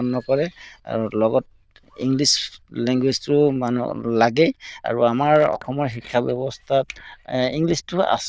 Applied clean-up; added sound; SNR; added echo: neural diffusion model UNIVERSE++.